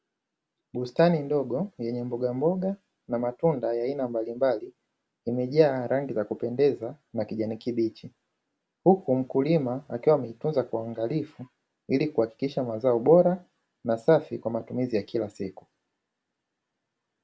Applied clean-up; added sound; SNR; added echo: none; none; none; none.